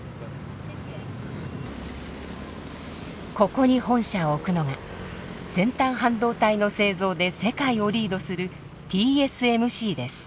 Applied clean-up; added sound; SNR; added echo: none; none; none; none.